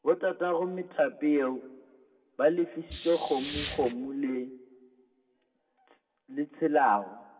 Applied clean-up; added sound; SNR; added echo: none; Hiss; 10 dB; reverberation time 0.6 s.